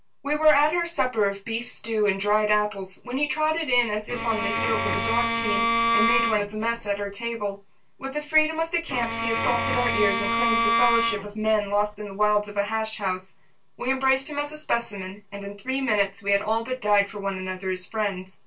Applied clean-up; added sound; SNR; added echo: none; Bowed string instrument; 1 dB; reverberation time 0.2 s.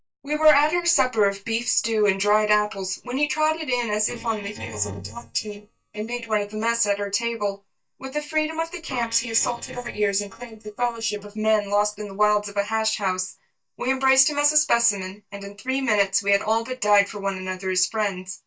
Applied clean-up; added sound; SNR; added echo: neural mask model DeepFilterNet 3.